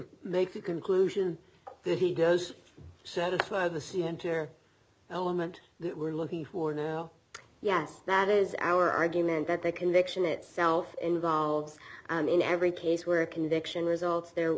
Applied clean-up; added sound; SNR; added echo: none; none; none; none.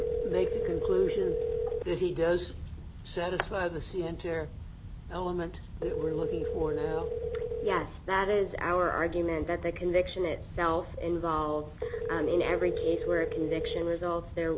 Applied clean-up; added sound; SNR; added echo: none; Telephone; 4 dB; none.